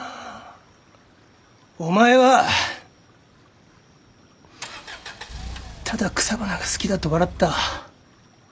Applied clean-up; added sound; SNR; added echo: none; Engine; 13 dB; none.